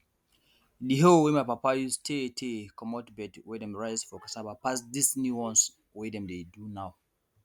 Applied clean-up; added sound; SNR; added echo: none; none; none; none.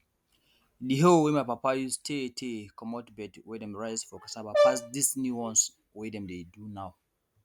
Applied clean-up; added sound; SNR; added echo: none; Brass instrument; -2 dB; none.